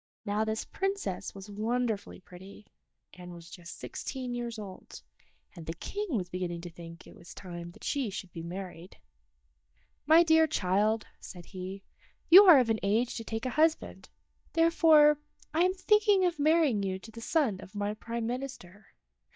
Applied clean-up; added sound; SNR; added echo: neural mask model DeepFilterNet 3.